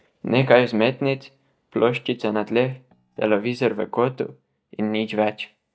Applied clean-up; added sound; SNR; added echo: neural mask model DeepFilterNet 3.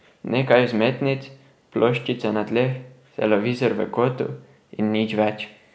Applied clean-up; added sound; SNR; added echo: none; none; none; none.